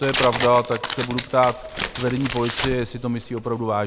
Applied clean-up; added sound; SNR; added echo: none; Tearing; 6 dB; none.